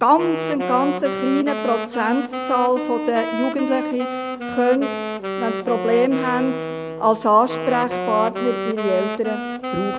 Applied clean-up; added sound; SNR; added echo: none; Wind instrument, woodwind instrument; 5 dB; none.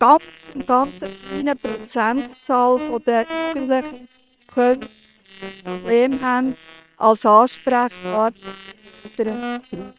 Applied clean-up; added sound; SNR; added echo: neural separator model SepFormer WHAM!.